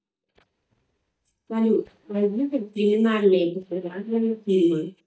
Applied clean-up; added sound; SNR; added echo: neural mask model DeepFilterNet 3.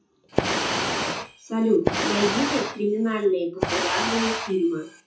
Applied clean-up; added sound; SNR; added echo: classical method WPE with log-MMSE.